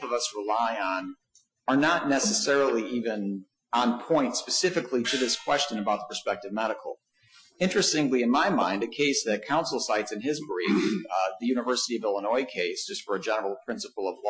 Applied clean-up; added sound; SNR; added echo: classical method Wiener filter.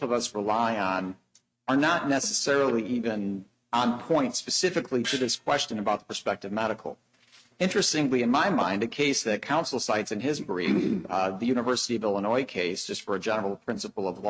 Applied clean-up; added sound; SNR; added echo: neural mask model RNNoise.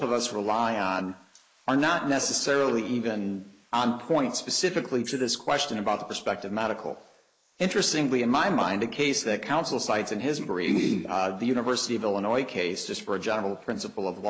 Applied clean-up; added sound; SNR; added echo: neural mask model Resemble Enhance denoiser.